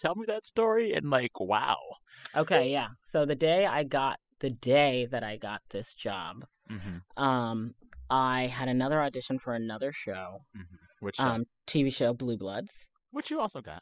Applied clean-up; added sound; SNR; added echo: classical method spectral subtraction.